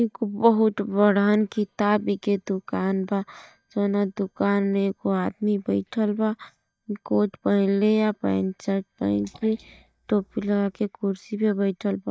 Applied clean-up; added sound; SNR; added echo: neural mask model DeepFilterNet 3.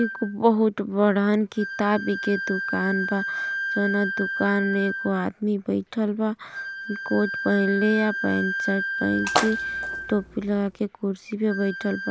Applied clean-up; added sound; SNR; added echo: none; Wind instrument, woodwind instrument + Splash, splatter; 6 dB; none.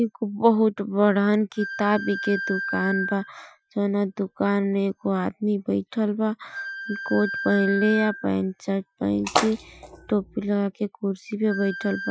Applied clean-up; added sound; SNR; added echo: classical method Wiener filter.